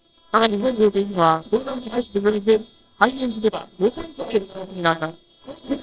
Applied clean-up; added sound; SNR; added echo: neural separator model SepFormer WHAMR!.